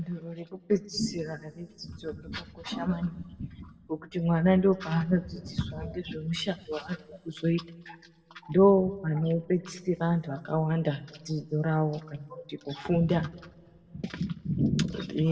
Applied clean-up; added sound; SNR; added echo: none; none; none; reverberation time 1.5 s.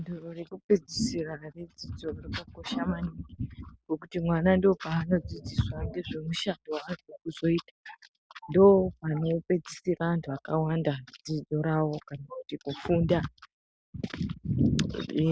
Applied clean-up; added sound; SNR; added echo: none; none; none; none.